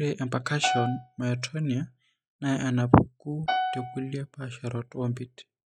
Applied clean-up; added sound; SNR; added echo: classical method log-MMSE.